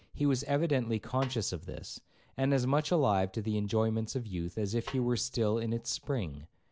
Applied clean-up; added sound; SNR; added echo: none; Snare drum; 19 dB; none.